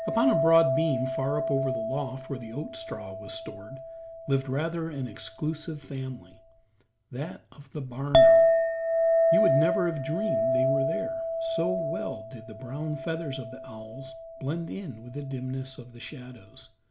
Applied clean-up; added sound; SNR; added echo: none; Chink, clink; -4 dB; none.